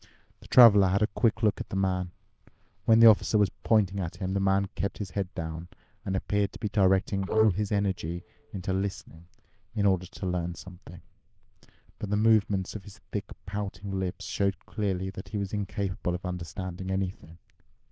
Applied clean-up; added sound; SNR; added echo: neural diffusion model UNIVERSE++.